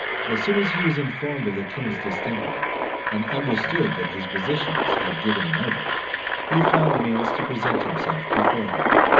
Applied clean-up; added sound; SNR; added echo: none; Engine; -3 dB; reverberation time 0.4 s.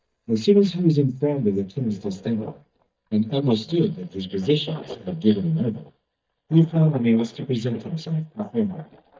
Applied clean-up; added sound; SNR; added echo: neural mask model DeepFilterNet 3.